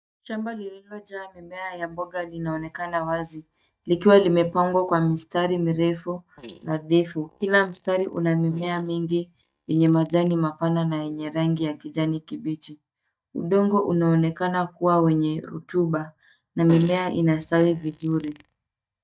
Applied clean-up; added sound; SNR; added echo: neural mask model DeepFilterNet 3.